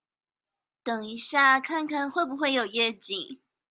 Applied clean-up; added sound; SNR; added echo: none; none; none; none.